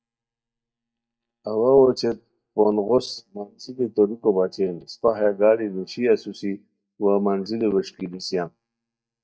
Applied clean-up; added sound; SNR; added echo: neural mask model DeepFilterNet 3.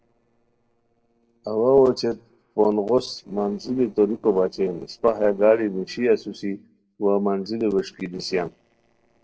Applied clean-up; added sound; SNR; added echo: neural separator model SepFormer DNS4.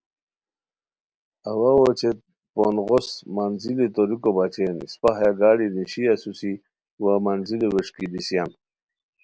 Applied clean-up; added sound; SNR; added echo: none; none; none; none.